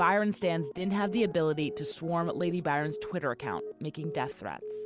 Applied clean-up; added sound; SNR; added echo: none; Telephone; 10 dB; none.